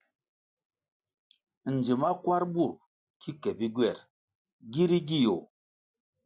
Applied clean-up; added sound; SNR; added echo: none; none; none; none.